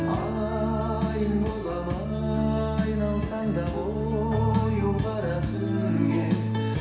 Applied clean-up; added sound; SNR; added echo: none; Keyboard (musical); 11 dB; reverberation time 0.7 s.